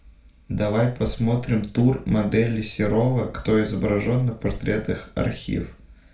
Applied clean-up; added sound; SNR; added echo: none; none; none; reverberation time 0.3 s.